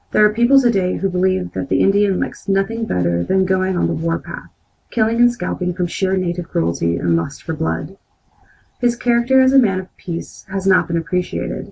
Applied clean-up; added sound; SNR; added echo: none; none; none; none.